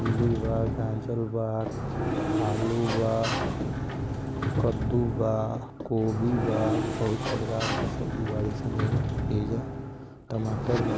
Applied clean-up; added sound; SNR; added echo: none; Sliding door; 0 dB; none.